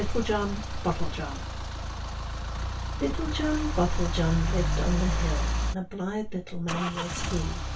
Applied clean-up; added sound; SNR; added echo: none; Idling / Engine starting / Accelerating, revving, vroom / Car; 0 dB; reverberation time 0.2 s.